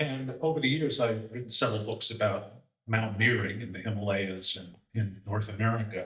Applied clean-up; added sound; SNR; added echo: neural mask model DeepFilterNet 3.